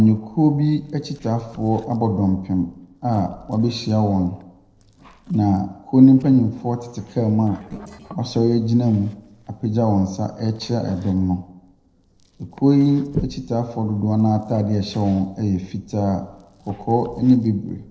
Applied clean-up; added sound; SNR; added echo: neural separator model SepFormer DNS4.